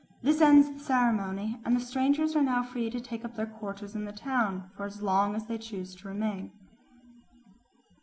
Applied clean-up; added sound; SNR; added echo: none; none; none; none.